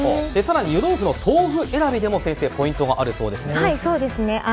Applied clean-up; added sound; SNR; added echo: none; none; none; none.